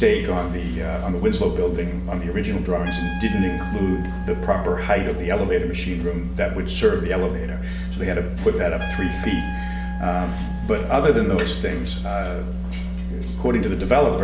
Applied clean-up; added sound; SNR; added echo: none; Trumpet; 19 dB; reverberation time 2.0 s.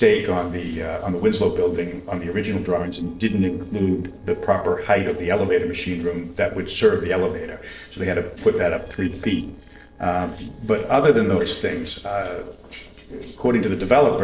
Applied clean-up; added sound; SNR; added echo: neural separator model SepFormer DNS4.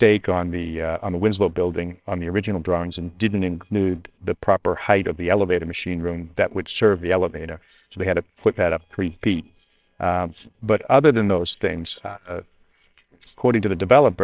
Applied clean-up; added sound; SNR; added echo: neural separator model SepFormer WHAMR!.